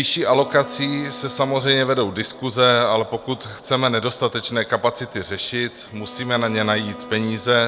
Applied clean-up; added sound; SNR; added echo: none; Bowed string instrument; 19 dB; none.